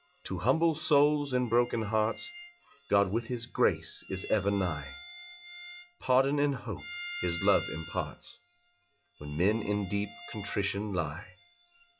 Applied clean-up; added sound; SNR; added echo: classical method log-MMSE.